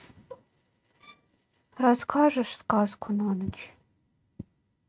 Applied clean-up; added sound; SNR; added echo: neural mask model RNNoise.